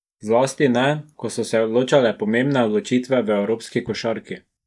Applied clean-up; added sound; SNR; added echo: neural mask model DeepFilterNet 3.